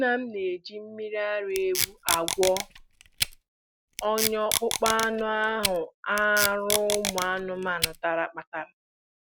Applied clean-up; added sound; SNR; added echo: none; Packing tape, duct tape; 3 dB; none.